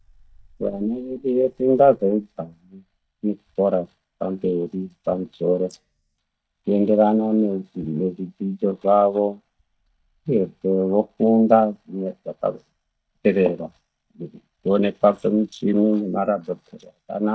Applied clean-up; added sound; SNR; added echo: neural mask model DeepFilterNet 3.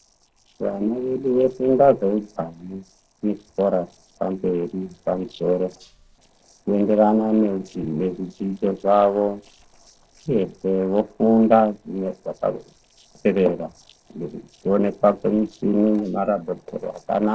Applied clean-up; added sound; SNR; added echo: neural separator model SepFormer DNS4.